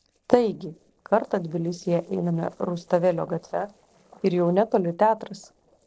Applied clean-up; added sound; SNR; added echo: neural separator model SepFormer DNS4.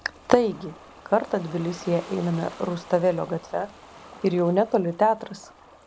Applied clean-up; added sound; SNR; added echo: none; Ocean; 20 dB; none.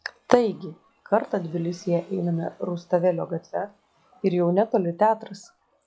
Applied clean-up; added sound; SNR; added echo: classical method log-MMSE.